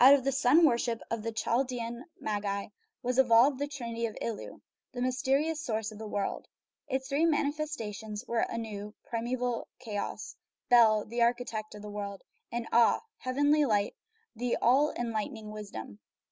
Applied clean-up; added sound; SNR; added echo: none; none; none; none.